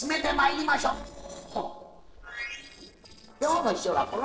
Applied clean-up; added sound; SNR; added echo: neural separator model SepFormer DNS4.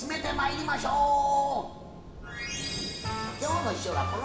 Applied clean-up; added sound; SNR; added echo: none; Thunder / Rain; 16 dB; reverberation time 1.2 s.